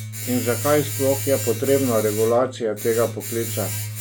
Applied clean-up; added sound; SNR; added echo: none; Domestic sounds, home sounds; 6 dB; none.